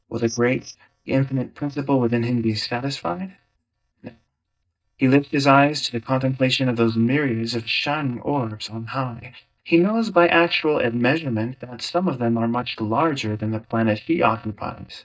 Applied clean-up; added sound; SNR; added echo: neural mask model DeepFilterNet 3.